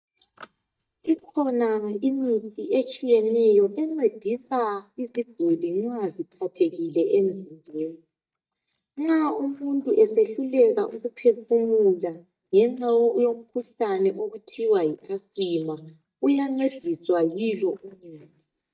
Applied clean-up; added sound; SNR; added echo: neural mask model DeepFilterNet 3.